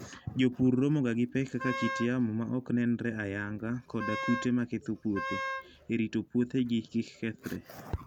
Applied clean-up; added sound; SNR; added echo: none; Wind instrument, woodwind instrument; 7 dB; none.